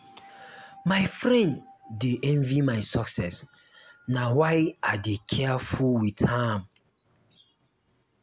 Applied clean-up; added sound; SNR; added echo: none; none; none; none.